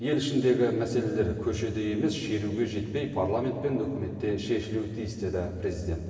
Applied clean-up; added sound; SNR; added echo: none; none; none; reverberation time 2.5 s.